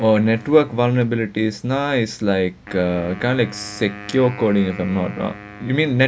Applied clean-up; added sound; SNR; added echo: none; Wind instrument, woodwind instrument; 19 dB; none.